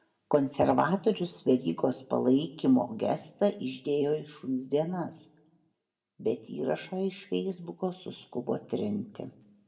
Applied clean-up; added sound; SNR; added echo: none; none; none; reverberation time 0.5 s.